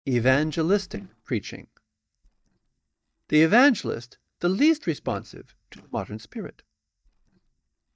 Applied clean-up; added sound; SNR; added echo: neural mask model DeepFilterNet 3.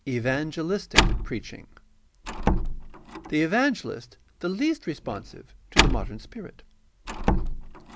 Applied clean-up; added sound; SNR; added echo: none; Slam; -3 dB; none.